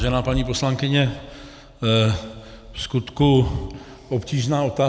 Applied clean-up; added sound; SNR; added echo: none; none; none; none.